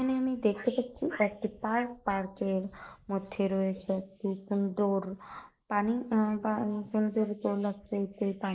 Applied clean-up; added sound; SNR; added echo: neural mask model Resemble Enhance denoiser.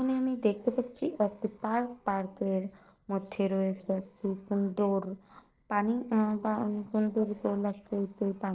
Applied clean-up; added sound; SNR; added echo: neural separator model SepFormer DNS4.